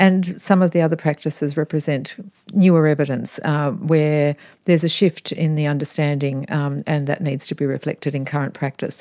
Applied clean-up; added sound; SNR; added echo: none; none; none; none.